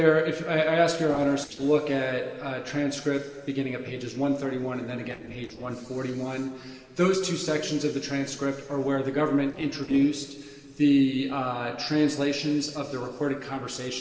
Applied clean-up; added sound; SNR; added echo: neural separator model SepFormer DNS4.